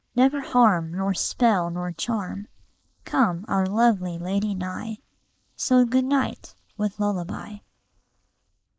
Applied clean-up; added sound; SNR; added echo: neural mask model Resemble Enhance denoiser.